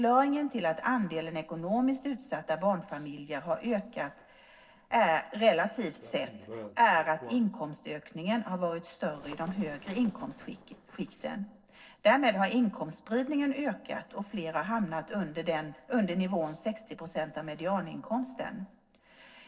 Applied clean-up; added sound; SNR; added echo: neural separator model SepFormer DNS4.